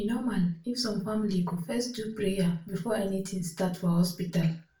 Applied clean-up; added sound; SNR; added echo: none; none; none; reverberation time 0.3 s.